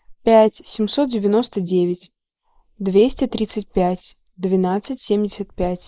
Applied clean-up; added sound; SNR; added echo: neural mask model Resemble Enhance denoiser.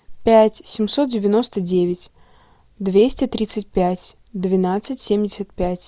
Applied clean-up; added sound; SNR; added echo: none; none; none; none.